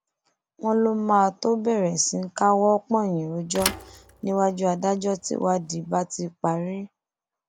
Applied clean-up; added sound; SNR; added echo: none; Thump, thud; 12 dB; none.